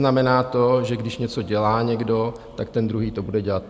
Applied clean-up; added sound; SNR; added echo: none; none; none; none.